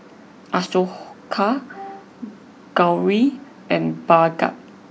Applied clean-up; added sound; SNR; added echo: none; Wind instrument, woodwind instrument; 18 dB; none.